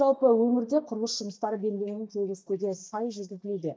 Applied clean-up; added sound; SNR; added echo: neural mask model DeepFilterNet 3.